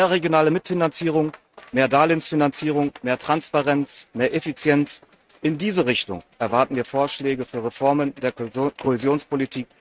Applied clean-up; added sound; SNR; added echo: neural mask model RNNoise.